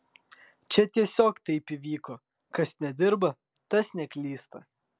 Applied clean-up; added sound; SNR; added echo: none; none; none; none.